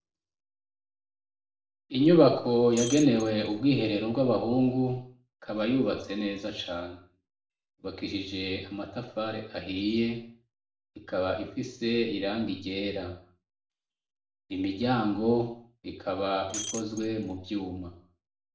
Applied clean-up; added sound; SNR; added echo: none; Shatter; 10 dB; reverberation time 0.5 s.